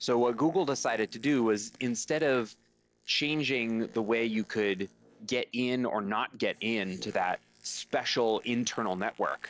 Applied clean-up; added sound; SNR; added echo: neural separator model SepFormer DNS4.